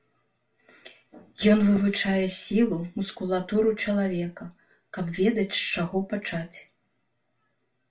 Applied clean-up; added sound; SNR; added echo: none; none; none; reverberation time 0.2 s.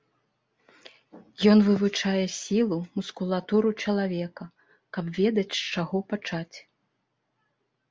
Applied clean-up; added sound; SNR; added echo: none; none; none; none.